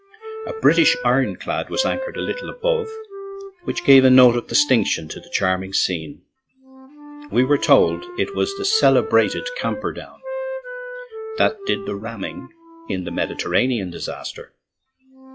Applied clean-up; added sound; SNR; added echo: classical method log-MMSE.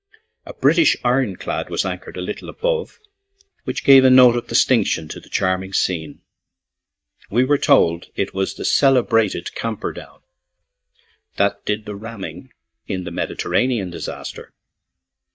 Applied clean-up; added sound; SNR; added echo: neural mask model DeepFilterNet 3.